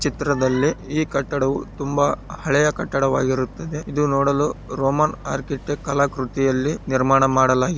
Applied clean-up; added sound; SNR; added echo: none; Boat, Water vehicle; 17 dB; none.